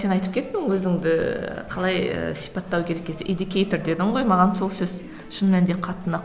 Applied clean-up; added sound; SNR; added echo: none; none; none; none.